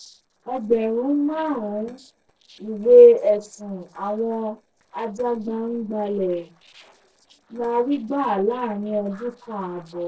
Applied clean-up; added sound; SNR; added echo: neural separator model SepFormer DNS4.